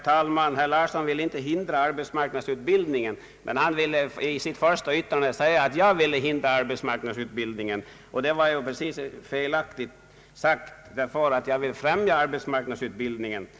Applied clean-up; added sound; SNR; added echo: none; none; none; none.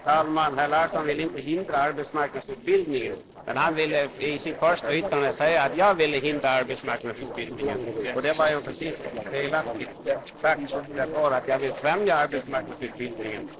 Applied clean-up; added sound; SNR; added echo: neural separator model SepFormer DNS4.